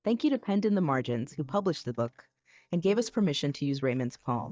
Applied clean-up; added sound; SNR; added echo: neural mask model DeepFilterNet 3.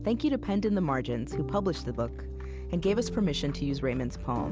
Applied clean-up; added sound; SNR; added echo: none; none; none; none.